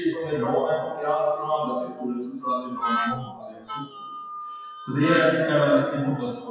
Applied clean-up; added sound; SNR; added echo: classical method WPE with log-MMSE.